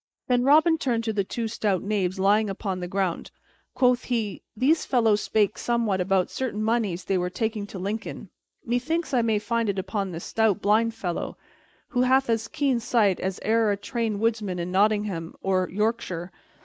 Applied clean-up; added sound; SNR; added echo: neural mask model Resemble Enhance denoiser.